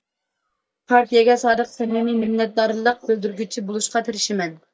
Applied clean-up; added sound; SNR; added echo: neural mask model DeepFilterNet 3.